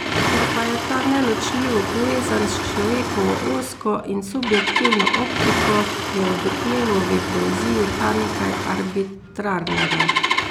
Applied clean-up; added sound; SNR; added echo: none; Engine starting; 0 dB; none.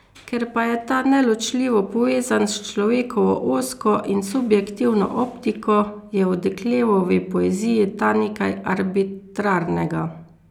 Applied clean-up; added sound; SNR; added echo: none; none; none; none.